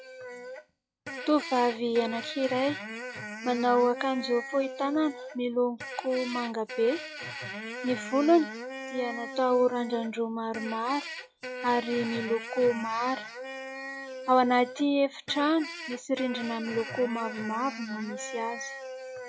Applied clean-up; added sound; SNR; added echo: classical method log-MMSE.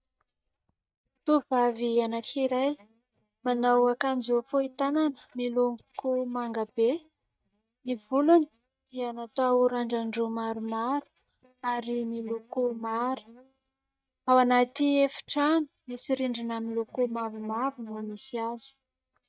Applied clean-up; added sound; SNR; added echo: neural mask model DeepFilterNet 3.